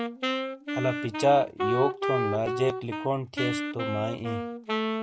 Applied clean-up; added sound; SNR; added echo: none; Wind instrument, woodwind instrument; 1 dB; none.